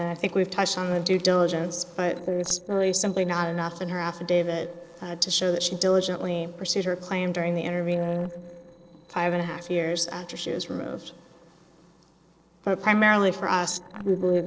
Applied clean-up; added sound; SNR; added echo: neural separator model SepFormer DNS4.